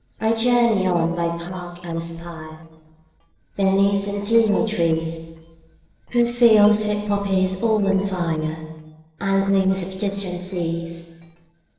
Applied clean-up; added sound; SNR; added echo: neural separator model SepFormer DNS4.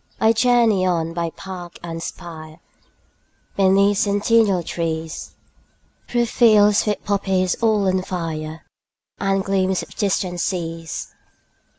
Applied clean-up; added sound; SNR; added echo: none; none; none; none.